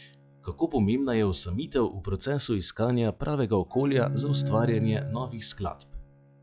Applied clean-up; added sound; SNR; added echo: classical method log-MMSE.